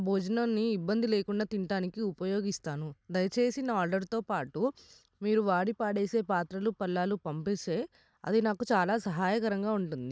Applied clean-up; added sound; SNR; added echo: none; none; none; none.